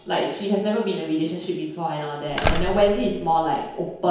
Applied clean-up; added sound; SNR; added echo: none; Slam; 7 dB; reverberation time 1.0 s.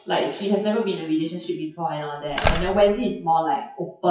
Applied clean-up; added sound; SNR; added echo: classical method WPE with log-MMSE.